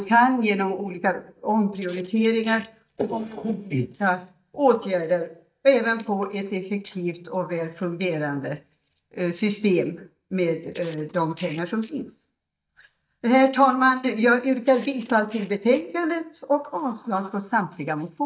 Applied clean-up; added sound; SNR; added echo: neural mask model DeepFilterNet 3.